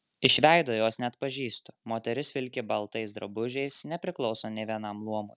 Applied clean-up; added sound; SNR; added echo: none; none; none; none.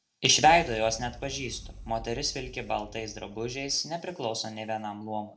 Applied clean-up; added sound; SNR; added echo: none; Boom; 15 dB; reverberation time 0.4 s.